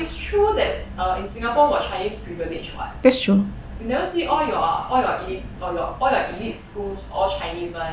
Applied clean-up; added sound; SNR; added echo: none; none; none; none.